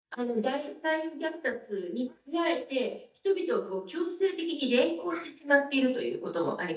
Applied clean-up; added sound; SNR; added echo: neural mask model DeepFilterNet 3.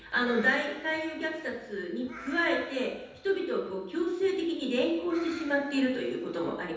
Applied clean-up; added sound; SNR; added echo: none; Meow; 19 dB; reverberation time 0.9 s.